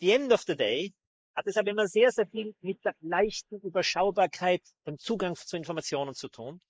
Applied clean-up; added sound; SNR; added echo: neural mask model Resemble Enhance denoiser.